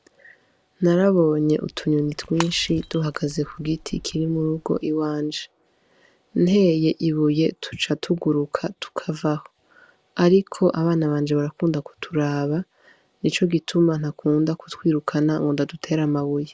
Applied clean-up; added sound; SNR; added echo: none; Shatter / Crushing; 17 dB; none.